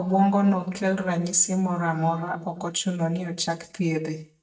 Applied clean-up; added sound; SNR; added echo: neural mask model DeepFilterNet 3.